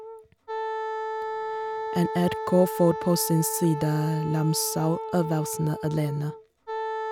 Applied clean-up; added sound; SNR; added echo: none; Wind instrument, woodwind instrument; 6 dB; none.